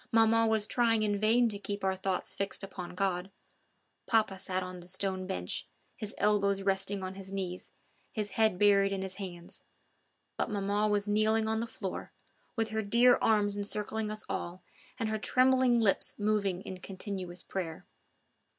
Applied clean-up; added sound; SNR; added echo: none; none; none; none.